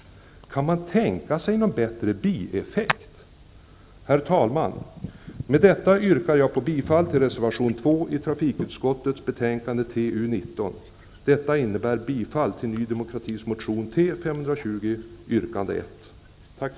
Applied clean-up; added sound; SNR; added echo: none; Hands; 18 dB; none.